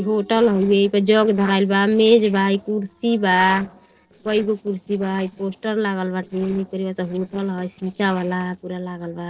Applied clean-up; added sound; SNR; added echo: neural separator model SepFormer DNS4.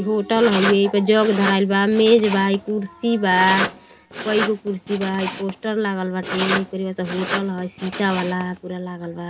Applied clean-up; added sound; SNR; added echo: none; Writing; 9 dB; reverberation time 0.3 s.